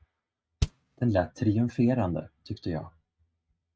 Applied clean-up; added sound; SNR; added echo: neural mask model RNNoise.